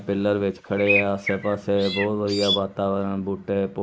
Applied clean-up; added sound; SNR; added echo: neural mask model Resemble Enhance denoiser.